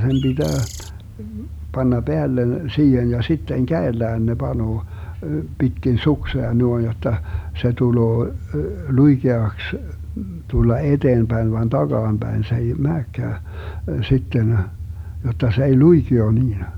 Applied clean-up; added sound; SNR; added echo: none; Bird; 18 dB; none.